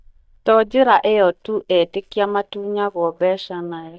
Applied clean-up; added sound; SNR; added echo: neural mask model DeepFilterNet 3.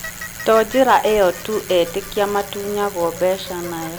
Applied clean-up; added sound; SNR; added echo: none; Bicycle; 14 dB; none.